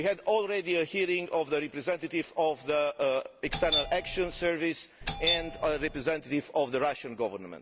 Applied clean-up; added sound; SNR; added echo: none; Doorbell; -2 dB; none.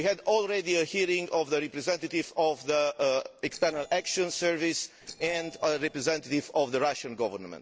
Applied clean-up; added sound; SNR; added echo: neural separator model SepFormer DNS4.